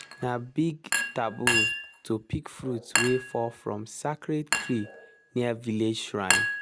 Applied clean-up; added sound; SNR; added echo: none; Chink, clink; 1 dB; none.